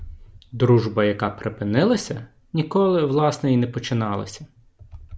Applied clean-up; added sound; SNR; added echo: none; none; none; none.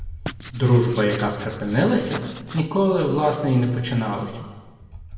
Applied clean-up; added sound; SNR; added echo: none; Writing; 12 dB; reverberation time 1.1 s.